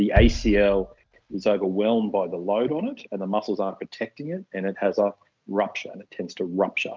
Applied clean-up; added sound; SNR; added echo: neural mask model RNNoise.